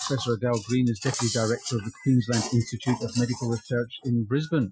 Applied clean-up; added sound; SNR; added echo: classical method Wiener filter.